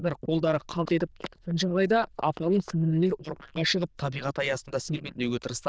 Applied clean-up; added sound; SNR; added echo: neural diffusion model UNIVERSE++.